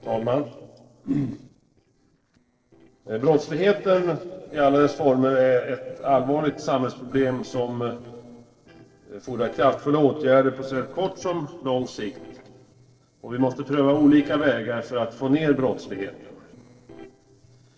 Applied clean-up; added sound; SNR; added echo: neural separator model SepFormer DNS4.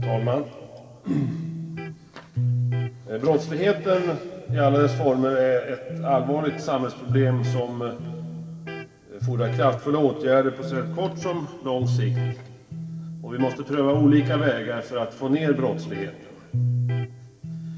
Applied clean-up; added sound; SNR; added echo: none; Electric guitar; 4 dB; reverberation time 2.2 s.